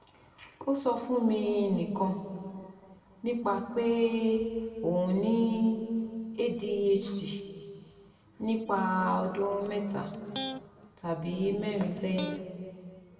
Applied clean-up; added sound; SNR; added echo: none; Electric guitar; 12 dB; reverberation time 2.1 s.